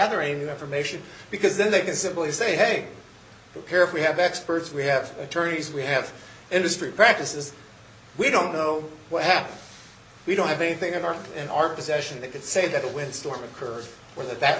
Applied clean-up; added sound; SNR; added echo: none; none; none; none.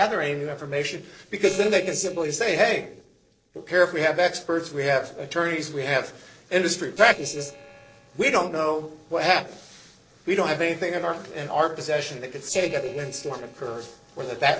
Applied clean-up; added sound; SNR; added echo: neural separator model SepFormer DNS4.